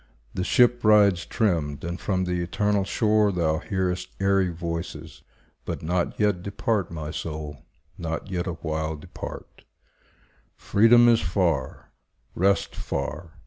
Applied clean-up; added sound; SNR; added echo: none; none; none; none.